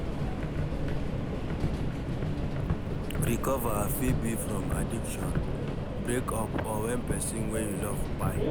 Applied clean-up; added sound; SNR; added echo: none; Subway, metro, underground; -5 dB; none.